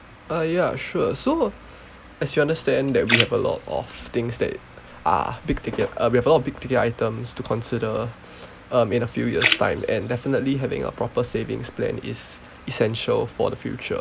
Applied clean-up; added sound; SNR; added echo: none; Splash, splatter; 7 dB; none.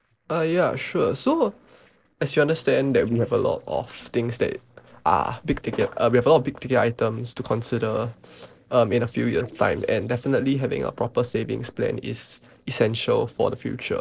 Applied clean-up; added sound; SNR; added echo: neural separator model SepFormer DNS4.